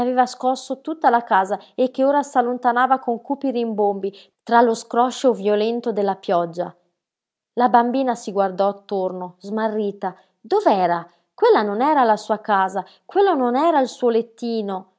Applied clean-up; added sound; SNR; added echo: none; none; none; none.